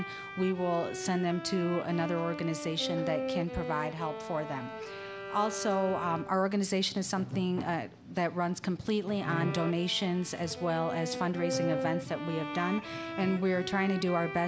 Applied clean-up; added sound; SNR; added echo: none; Bowed string instrument; 7 dB; none.